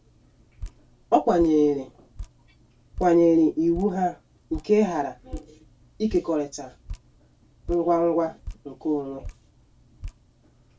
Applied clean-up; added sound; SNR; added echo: none; Drip; 16 dB; reverberation time 0.1 s.